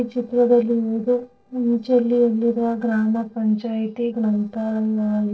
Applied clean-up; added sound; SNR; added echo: neural separator model SepFormer DNS4.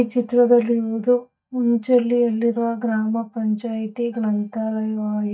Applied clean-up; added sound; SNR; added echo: neural mask model DeepFilterNet 3.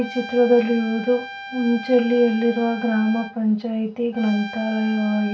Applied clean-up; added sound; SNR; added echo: none; Trumpet; 14 dB; reverberation time 0.3 s.